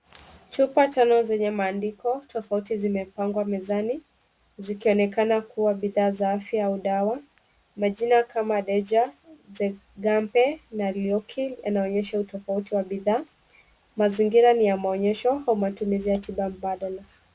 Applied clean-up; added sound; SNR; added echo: none; none; none; none.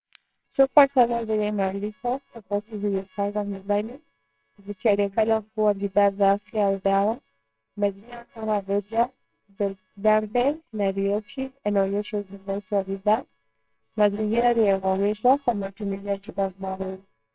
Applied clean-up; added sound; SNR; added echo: neural separator model SepFormer WHAMR!.